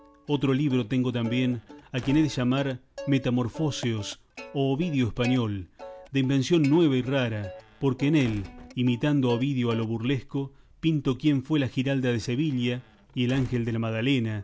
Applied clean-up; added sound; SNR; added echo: none; Plucked string instrument + Squeak / Slam / Wood; 19 dB; none.